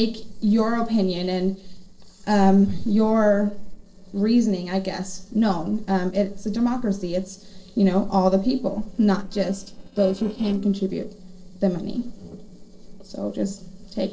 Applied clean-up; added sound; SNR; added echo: neural separator model SepFormer DNS4.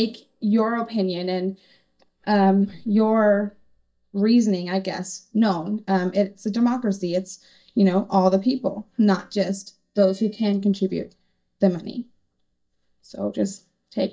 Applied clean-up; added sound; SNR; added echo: neural mask model DeepFilterNet 3.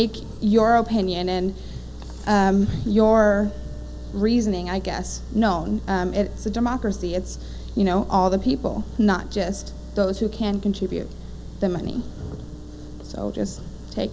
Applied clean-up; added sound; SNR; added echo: none; none; none; none.